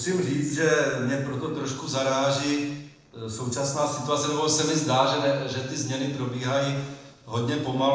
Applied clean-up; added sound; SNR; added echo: neural separator model SepFormer DNS4.